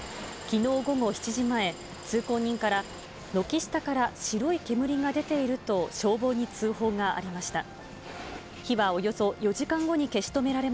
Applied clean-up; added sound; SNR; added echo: none; none; none; none.